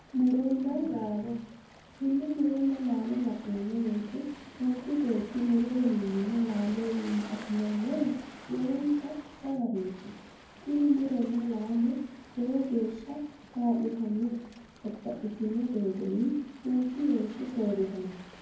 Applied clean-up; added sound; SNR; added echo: none; Waves, surf; 19 dB; reverberation time 0.9 s.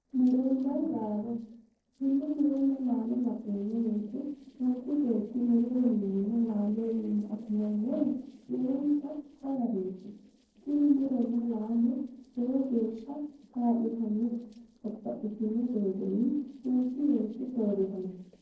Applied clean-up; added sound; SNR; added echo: neural separator model SepFormer DNS4.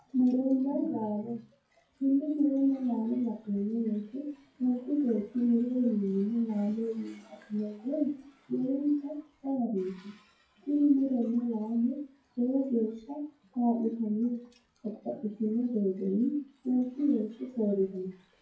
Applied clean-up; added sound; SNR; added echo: classical method WPE with log-MMSE.